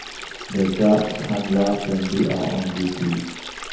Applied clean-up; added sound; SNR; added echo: none; Stream; 12 dB; reverberation time 1.0 s.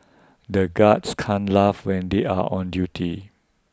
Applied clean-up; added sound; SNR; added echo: none; none; none; none.